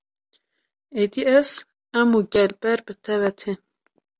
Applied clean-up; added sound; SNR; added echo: none; none; none; none.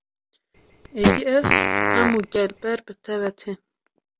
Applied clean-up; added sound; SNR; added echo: none; Fart; -4 dB; none.